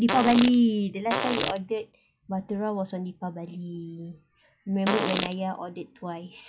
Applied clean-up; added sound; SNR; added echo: classical method log-MMSE.